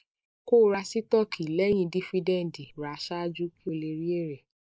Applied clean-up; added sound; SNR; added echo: neural mask model Resemble Enhance denoiser.